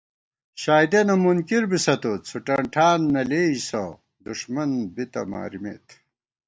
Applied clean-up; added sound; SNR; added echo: none; none; none; none.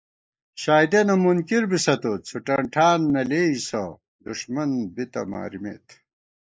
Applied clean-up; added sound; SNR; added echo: neural mask model Resemble Enhance denoiser.